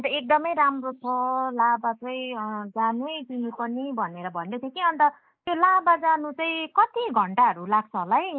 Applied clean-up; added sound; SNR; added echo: neural mask model Resemble Enhance denoiser.